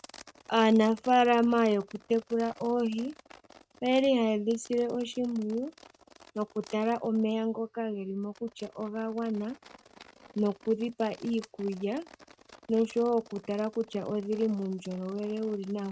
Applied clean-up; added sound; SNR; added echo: neural mask model RNNoise.